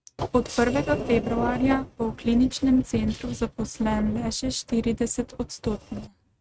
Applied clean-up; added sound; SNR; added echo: neural mask model RNNoise.